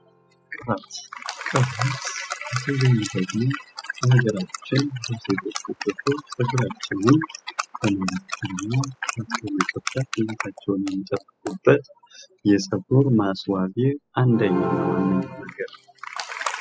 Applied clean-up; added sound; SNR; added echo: classical method spectral subtraction.